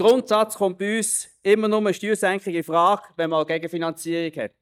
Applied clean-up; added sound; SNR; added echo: neural mask model DeepFilterNet 3.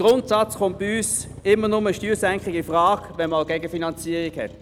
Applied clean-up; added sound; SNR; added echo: none; Motor vehicle (road); 18 dB; none.